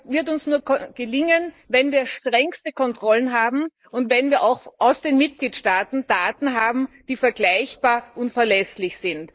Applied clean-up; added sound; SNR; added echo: neural mask model Resemble Enhance denoiser.